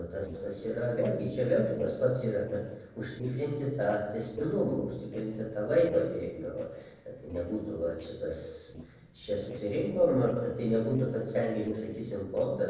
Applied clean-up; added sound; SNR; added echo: neural separator model SepFormer DNS4.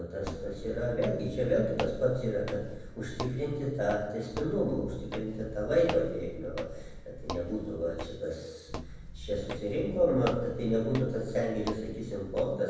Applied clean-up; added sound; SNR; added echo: none; Walk, footsteps; 10 dB; reverberation time 1.1 s.